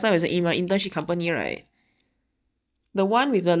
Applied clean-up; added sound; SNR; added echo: neural mask model DeepFilterNet 3.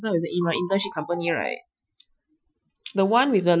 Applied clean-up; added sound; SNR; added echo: classical method Wiener filter.